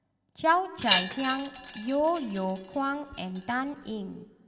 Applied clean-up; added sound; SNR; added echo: none; Wind chime; 3 dB; reverberation time 2.4 s.